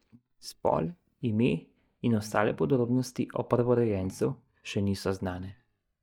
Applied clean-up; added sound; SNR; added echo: neural mask model DeepFilterNet 3.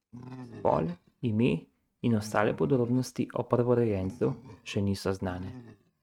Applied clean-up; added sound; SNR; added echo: neural mask model RNNoise.